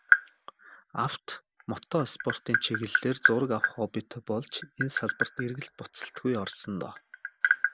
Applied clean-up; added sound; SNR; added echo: none; Tap; -2 dB; none.